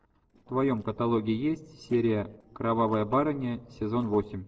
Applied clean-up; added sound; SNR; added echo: neural separator model SepFormer DNS4.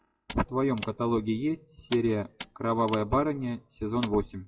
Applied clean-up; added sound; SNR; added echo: classical method WPE with log-MMSE.